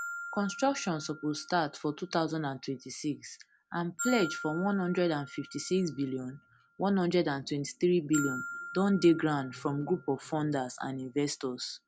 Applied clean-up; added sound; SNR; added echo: none; Glockenspiel; 14 dB; none.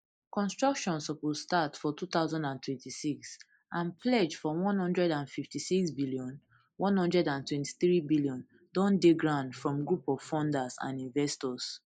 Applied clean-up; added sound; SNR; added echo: neural mask model Resemble Enhance denoiser.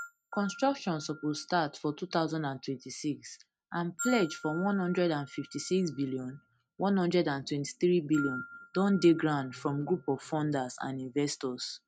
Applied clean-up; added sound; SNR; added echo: neural mask model RNNoise.